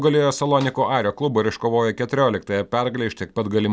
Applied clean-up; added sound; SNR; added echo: none; none; none; none.